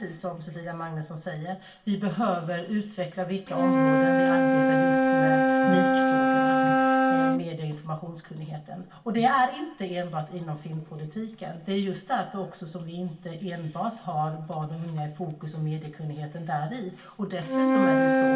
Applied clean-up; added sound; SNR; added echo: none; Wind instrument, woodwind instrument; -4 dB; reverberation time 0.2 s.